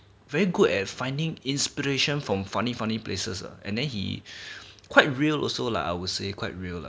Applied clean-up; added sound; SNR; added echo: none; Cowbell; 15 dB; none.